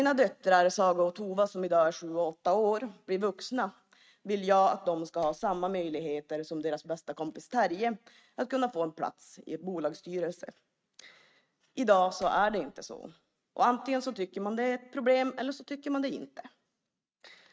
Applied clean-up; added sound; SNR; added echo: neural mask model RNNoise.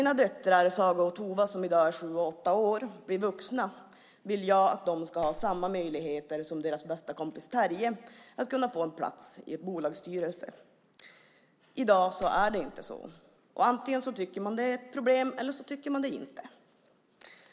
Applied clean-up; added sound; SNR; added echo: none; Clapping; 14 dB; none.